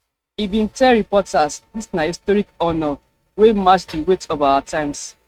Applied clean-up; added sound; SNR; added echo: neural mask model RNNoise.